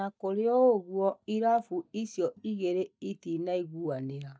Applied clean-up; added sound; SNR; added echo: neural mask model DeepFilterNet 3.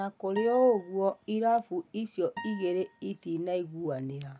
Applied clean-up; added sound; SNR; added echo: none; Acoustic guitar; 17 dB; none.